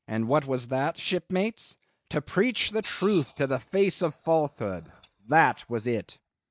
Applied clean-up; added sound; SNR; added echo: neural mask model DeepFilterNet 3.